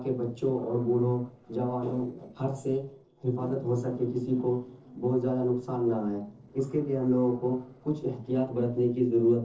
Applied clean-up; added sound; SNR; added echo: neural separator model SepFormer DNS4.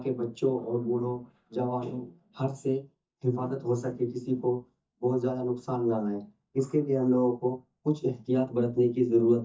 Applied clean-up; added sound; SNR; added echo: neural mask model DeepFilterNet 3.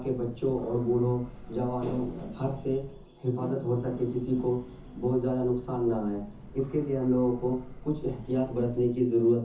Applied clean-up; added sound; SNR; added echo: none; Train / Breathing; 17 dB; reverberation time 0.6 s.